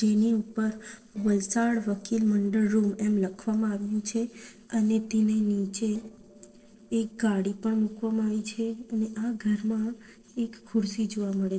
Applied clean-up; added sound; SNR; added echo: neural separator model SepFormer DNS4.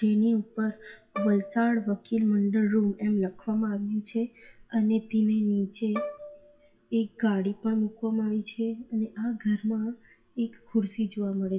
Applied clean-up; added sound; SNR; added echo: classical method WPE with log-MMSE.